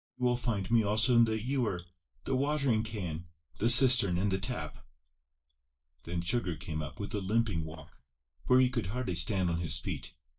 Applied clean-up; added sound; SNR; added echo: neural mask model DeepFilterNet 3.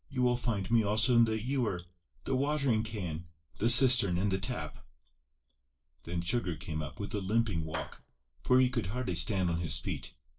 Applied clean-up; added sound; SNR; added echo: neural separator model SepFormer DNS4.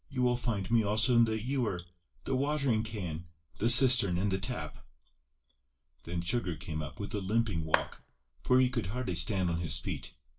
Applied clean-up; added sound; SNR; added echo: none; Clapping; 7 dB; reverberation time 0.2 s.